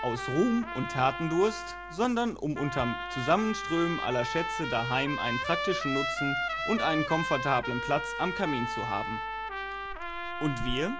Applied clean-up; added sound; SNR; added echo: none; Trumpet; 4 dB; none.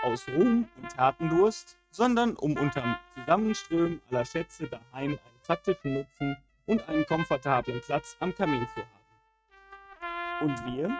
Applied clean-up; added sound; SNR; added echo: neural mask model RNNoise.